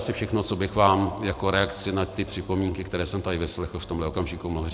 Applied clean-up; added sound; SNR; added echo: none; Keyboard (musical); 18 dB; none.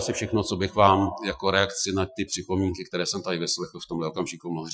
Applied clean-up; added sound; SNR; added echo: classical method Wiener filter.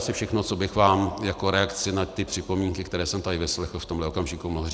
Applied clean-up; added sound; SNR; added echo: none; none; none; none.